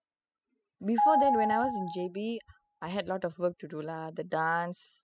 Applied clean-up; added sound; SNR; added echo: classical method spectral subtraction.